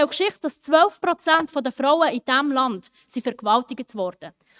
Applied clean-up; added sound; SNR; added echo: neural mask model RNNoise.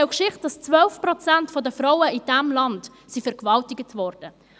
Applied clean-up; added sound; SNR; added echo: none; none; none; none.